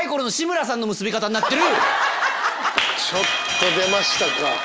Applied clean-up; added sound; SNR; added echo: none; none; none; none.